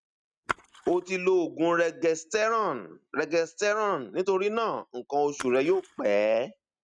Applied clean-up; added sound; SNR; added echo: neural mask model RNNoise.